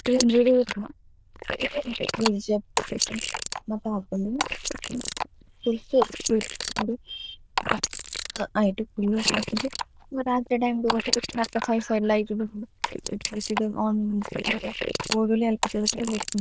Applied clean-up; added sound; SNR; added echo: neural diffusion model UNIVERSE++.